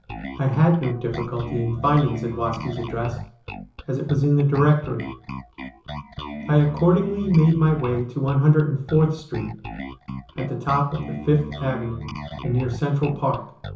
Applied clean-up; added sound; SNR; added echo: none; Bass guitar; 12 dB; reverberation time 0.7 s.